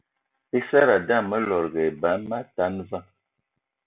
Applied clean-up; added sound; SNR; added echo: none; none; none; none.